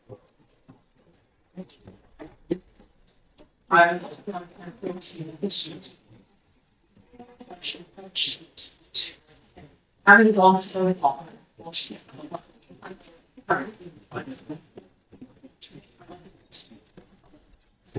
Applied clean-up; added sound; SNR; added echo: neural mask model DeepFilterNet 3.